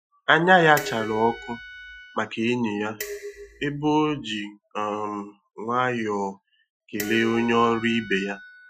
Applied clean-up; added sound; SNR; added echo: classical method Wiener filter.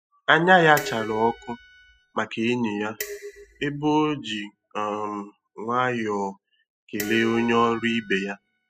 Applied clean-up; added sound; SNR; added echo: classical method spectral subtraction.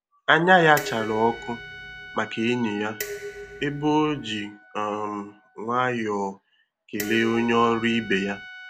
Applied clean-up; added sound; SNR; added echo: none; Dishes, pots, and pans + Trumpet; 15 dB; none.